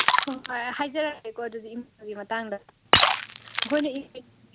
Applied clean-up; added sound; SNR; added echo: none; Shatter; -4 dB; none.